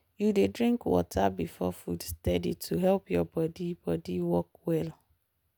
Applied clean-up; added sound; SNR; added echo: none; none; none; none.